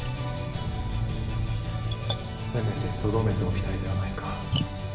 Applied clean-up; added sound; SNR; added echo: none; Splash, splatter; 11 dB; reverberation time 1.1 s.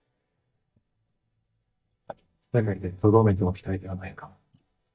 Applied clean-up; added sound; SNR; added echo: neural mask model DeepFilterNet 3.